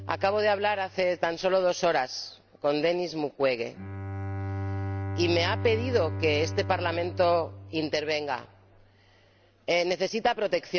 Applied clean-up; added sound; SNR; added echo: none; Bowed string instrument; 9 dB; none.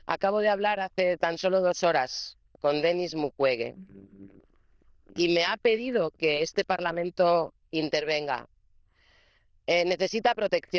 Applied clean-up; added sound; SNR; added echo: neural diffusion model UNIVERSE++.